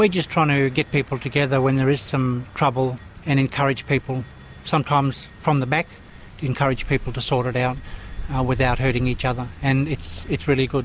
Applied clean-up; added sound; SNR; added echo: none; Bell; 13 dB; none.